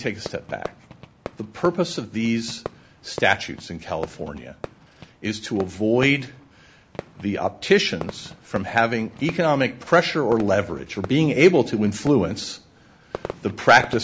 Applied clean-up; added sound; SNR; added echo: none; Fireworks; 16 dB; none.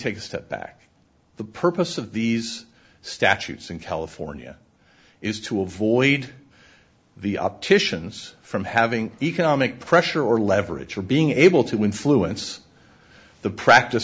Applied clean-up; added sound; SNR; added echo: none; none; none; none.